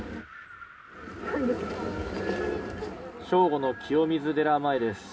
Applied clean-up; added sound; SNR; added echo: none; Wind; 17 dB; reverberation time 0.3 s.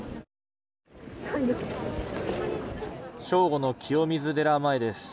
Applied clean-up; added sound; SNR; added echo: none; none; none; none.